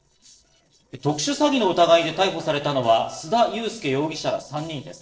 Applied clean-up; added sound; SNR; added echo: neural separator model SepFormer DNS4.